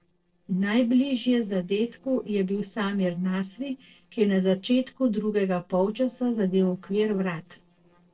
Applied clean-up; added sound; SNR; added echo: neural separator model SepFormer DNS4.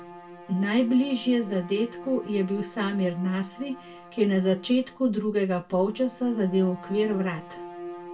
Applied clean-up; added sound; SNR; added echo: none; Bowed string instrument; 16 dB; reverberation time 0.2 s.